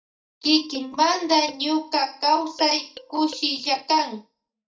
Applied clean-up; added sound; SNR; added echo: neural mask model DeepFilterNet 3.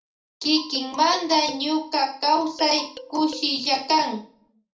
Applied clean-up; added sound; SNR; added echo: none; Marimba, xylophone; 18 dB; reverberation time 0.4 s.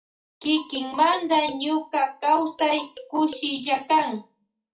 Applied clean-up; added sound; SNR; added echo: classical method WPE with log-MMSE.